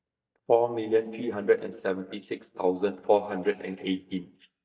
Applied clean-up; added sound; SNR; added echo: neural mask model DeepFilterNet 3.